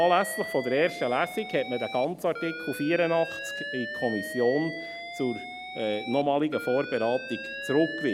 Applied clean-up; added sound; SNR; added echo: none; Alarm; 10 dB; none.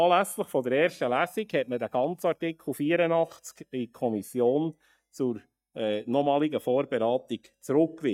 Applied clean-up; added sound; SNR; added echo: neural mask model DeepFilterNet 3.